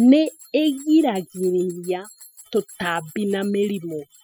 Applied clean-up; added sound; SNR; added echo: classical method spectral subtraction.